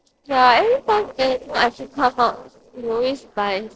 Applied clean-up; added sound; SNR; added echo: neural separator model SepFormer DNS4.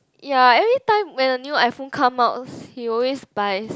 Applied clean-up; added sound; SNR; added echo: none; none; none; none.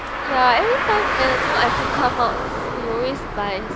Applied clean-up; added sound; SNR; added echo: none; Car; 1 dB; none.